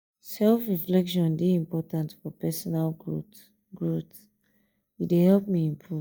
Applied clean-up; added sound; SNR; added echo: neural mask model DeepFilterNet 3.